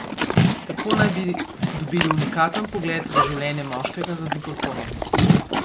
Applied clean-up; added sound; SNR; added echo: none; Livestock, farm animals, working animals; -4 dB; none.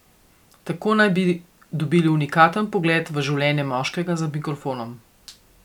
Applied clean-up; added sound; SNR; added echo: none; none; none; none.